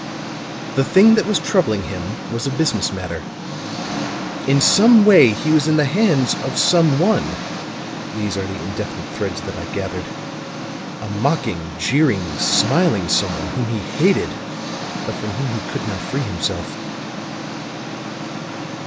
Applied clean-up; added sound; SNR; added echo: none; Engine; 7 dB; none.